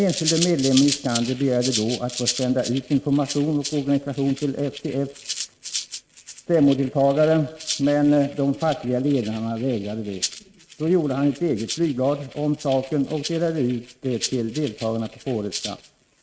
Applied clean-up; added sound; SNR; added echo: neural mask model RNNoise.